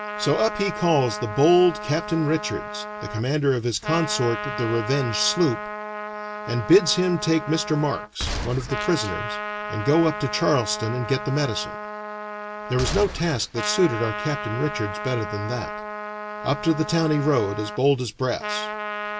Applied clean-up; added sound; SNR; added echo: none; Trumpet + Gunshot, gunfire; 8 dB; none.